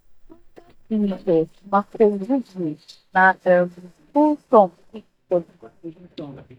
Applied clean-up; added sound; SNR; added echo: neural mask model DeepFilterNet 3.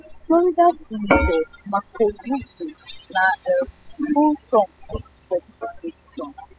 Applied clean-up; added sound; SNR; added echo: classical method spectral subtraction.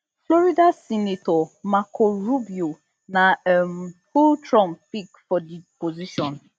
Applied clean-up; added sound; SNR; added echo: none; none; none; none.